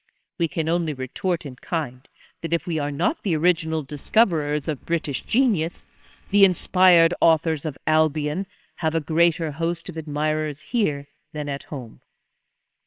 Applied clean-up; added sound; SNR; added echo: neural separator model SepFormer WHAMR!.